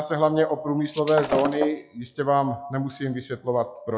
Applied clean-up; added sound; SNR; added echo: classical method log-MMSE.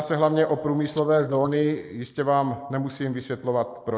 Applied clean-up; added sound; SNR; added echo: neural mask model Resemble Enhance denoiser.